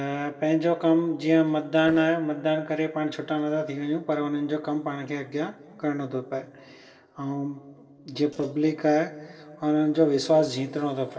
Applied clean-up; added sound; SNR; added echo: neural separator model SepFormer DNS4.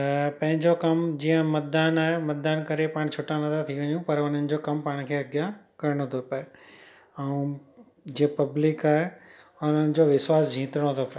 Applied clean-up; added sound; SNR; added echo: none; none; none; none.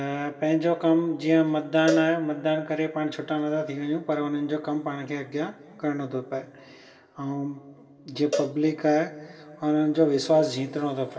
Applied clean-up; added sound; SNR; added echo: none; Cowbell; 11 dB; reverberation time 2.4 s.